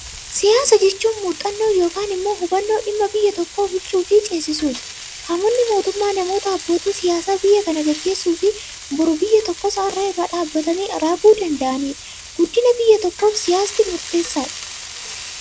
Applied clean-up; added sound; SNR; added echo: none; Frying (food); 15 dB; none.